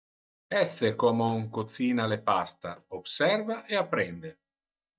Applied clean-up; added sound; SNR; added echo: neural mask model DeepFilterNet 3.